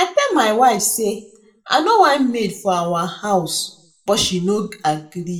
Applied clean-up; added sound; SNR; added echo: none; none; none; reverberation time 0.3 s.